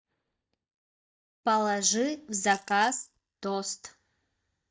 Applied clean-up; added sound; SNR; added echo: neural mask model DeepFilterNet 3.